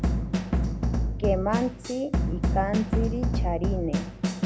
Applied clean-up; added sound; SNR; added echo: none; Drum / Drum kit; -4 dB; none.